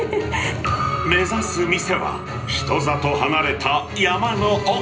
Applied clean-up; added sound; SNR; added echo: none; none; none; reverberation time 0.5 s.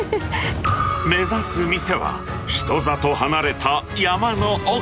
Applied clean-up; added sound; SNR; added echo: none; none; none; none.